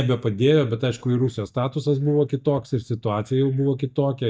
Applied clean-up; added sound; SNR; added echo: neural mask model DeepFilterNet 3.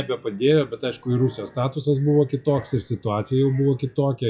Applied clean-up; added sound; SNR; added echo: classical method WPE with log-MMSE.